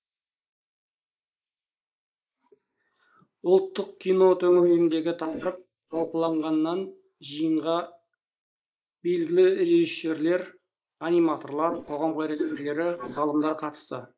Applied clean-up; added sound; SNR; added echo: neural mask model Resemble Enhance denoiser.